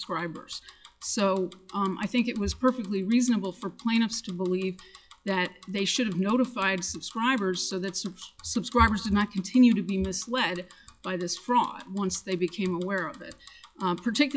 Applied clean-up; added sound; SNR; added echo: classical method log-MMSE.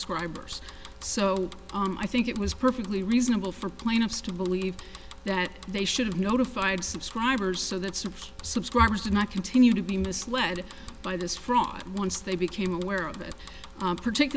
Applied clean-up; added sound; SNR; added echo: none; Bicycle; 17 dB; none.